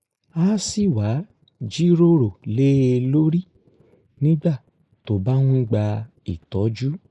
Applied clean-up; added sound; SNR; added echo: neural mask model Resemble Enhance denoiser.